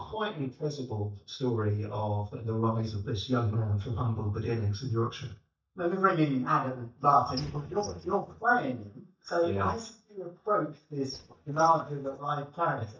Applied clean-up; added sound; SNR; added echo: neural mask model DeepFilterNet 3.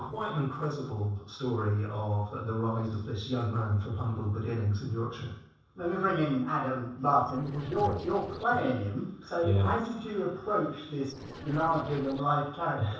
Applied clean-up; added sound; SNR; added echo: neural separator model SepFormer DNS4.